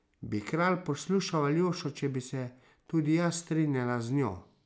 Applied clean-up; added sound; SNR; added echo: none; none; none; none.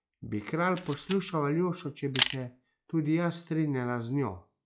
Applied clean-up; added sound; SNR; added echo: classical method log-MMSE.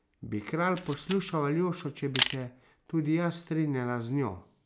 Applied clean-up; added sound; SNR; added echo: none; Camera; 5 dB; none.